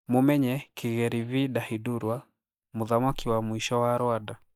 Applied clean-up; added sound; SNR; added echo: neural mask model DeepFilterNet 3.